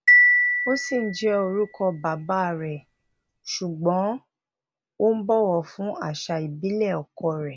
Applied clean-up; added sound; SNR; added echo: none; Marimba, xylophone; -2 dB; none.